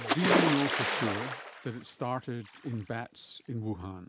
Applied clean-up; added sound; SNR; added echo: none; Splash, splatter; -1 dB; none.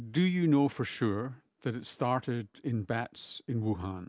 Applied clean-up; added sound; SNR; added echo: none; none; none; none.